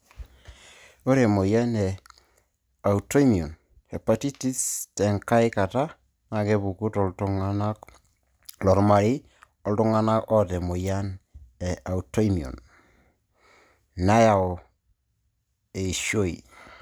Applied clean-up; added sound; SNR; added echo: none; none; none; none.